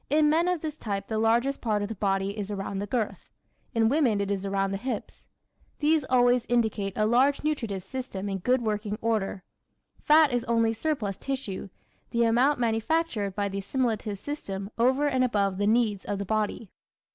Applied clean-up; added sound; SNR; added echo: none; none; none; none.